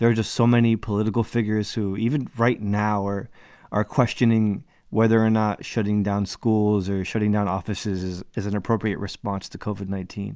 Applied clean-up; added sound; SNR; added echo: none; none; none; none.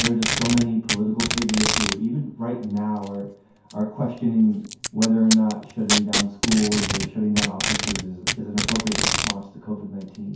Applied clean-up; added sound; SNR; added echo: none; Packing tape, duct tape; 3 dB; reverberation time 0.6 s.